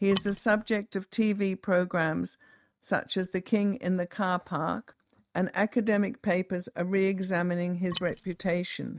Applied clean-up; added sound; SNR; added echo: neural mask model RNNoise.